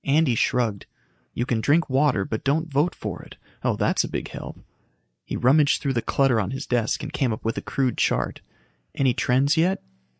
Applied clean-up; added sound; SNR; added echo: none; none; none; none.